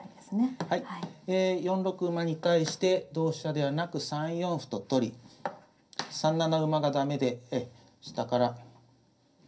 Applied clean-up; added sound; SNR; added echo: none; none; none; reverberation time 0.3 s.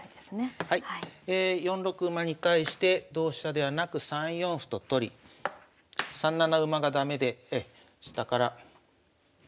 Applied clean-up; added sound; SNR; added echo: none; none; none; none.